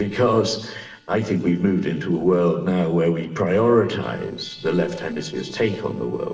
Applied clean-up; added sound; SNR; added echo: neural separator model SepFormer DNS4.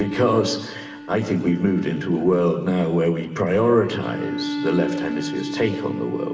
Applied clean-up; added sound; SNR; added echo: none; Bowed string instrument; 9 dB; reverberation time 1.2 s.